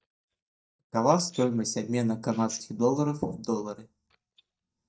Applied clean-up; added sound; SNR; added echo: neural mask model DeepFilterNet 3.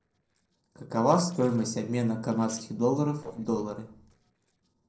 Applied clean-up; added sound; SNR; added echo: neural separator model SepFormer DNS4.